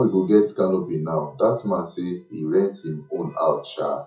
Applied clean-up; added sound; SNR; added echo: classical method WPE with log-MMSE.